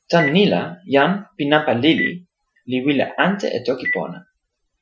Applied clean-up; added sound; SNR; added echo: classical method Wiener filter.